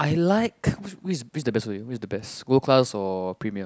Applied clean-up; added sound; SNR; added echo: none; none; none; none.